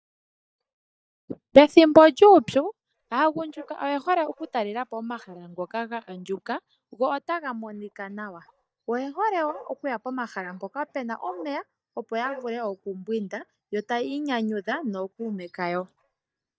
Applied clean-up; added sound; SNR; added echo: neural mask model DeepFilterNet 3.